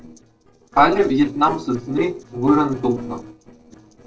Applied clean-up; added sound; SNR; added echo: neural separator model SepFormer DNS4.